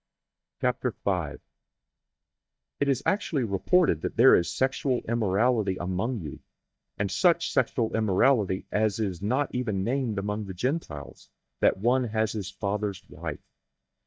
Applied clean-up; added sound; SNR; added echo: neural mask model DeepFilterNet 3.